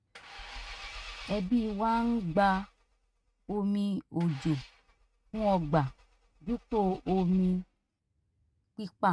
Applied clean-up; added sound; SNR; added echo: neural mask model RNNoise.